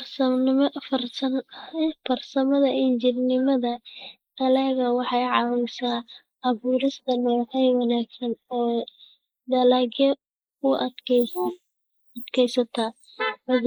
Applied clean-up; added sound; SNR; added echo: neural mask model Resemble Enhance denoiser.